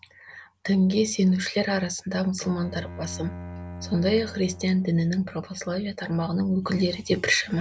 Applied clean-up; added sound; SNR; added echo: none; Bowed string instrument; 15 dB; none.